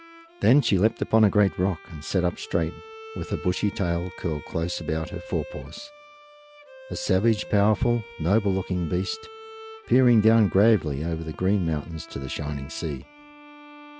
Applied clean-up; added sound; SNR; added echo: none; Bowed string instrument; 19 dB; none.